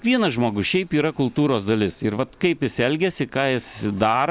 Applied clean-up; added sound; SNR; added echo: none; none; none; none.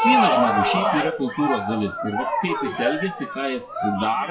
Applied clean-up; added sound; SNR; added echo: classical method WPE with log-MMSE.